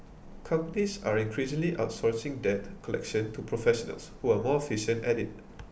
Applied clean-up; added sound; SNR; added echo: none; none; none; none.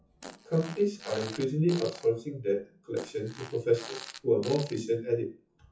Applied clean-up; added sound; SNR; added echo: classical method WPE with log-MMSE.